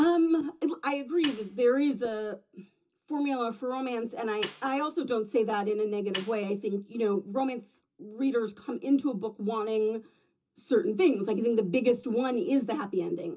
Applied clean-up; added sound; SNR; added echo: none; Snare drum; 15 dB; reverberation time 0.2 s.